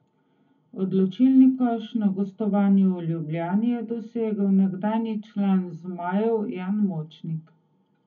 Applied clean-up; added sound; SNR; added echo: none; none; none; reverberation time 0.3 s.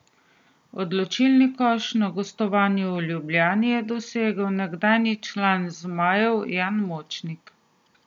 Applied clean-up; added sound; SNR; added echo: none; none; none; none.